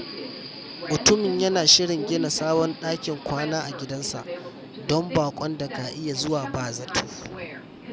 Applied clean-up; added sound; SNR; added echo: none; Subway, metro, underground; 10 dB; none.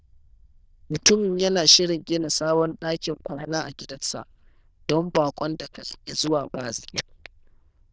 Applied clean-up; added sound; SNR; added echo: neural diffusion model UNIVERSE++.